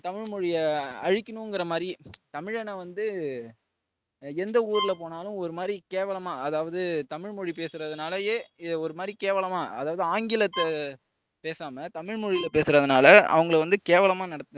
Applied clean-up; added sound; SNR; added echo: neural mask model RNNoise.